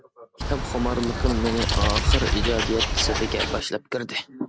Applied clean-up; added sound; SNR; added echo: none; Wild animals; -3 dB; none.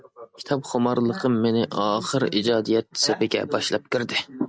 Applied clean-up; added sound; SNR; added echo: none; none; none; none.